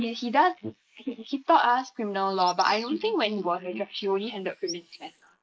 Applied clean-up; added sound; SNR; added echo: neural mask model Resemble Enhance denoiser.